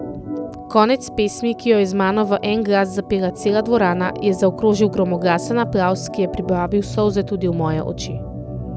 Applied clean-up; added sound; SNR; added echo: none; Organ; 10 dB; none.